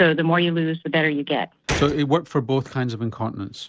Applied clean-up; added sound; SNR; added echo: none; Gunshot, gunfire; 11 dB; none.